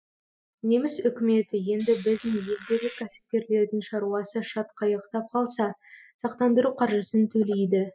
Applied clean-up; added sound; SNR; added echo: classical method spectral subtraction.